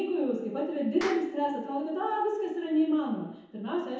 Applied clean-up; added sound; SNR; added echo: none; Clapping; 18 dB; reverberation time 1.0 s.